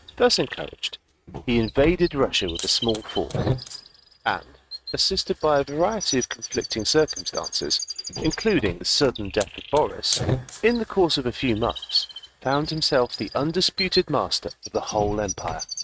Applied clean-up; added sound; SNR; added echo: neural mask model RNNoise.